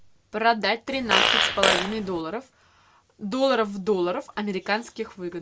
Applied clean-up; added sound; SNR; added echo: none; Fart; -3 dB; none.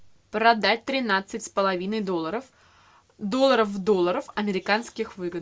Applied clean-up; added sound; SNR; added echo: none; none; none; none.